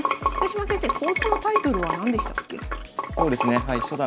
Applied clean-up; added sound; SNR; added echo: none; Sink (filling or washing) / Water; 2 dB; none.